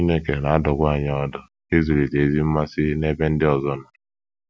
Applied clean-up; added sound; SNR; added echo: none; none; none; none.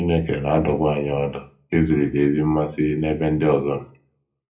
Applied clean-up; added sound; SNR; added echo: none; none; none; reverberation time 0.3 s.